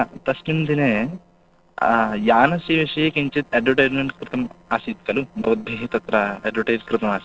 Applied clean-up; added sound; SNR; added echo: neural separator model SepFormer DNS4.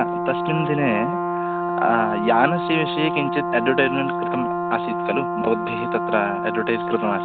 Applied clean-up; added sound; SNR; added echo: none; Brass instrument; 1 dB; none.